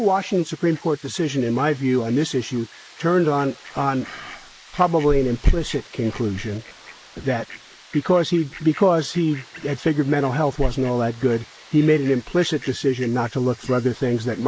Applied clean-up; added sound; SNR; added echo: neural mask model Resemble Enhance denoiser.